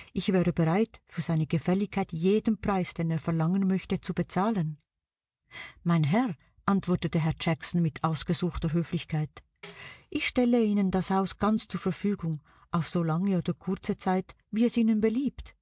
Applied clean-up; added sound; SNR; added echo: none; Tambourine; 11 dB; none.